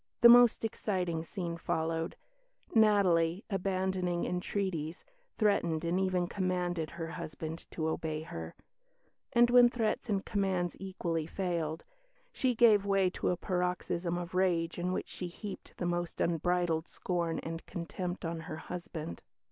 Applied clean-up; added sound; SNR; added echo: none; none; none; none.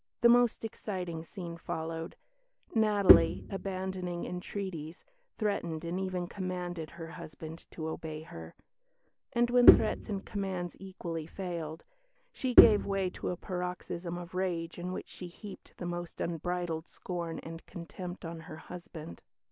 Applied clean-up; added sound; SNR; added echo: none; Bowed string instrument; -5 dB; none.